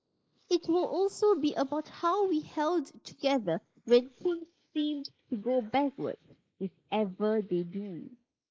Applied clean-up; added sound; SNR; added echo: neural mask model Resemble Enhance denoiser.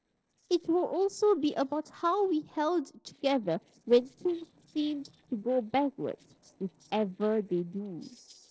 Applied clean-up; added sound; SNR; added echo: neural separator model SepFormer DNS4.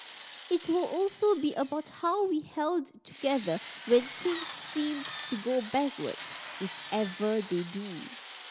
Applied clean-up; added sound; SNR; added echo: none; Drill; 10 dB; none.